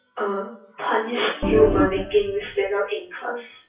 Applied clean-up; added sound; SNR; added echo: classical method WPE with log-MMSE.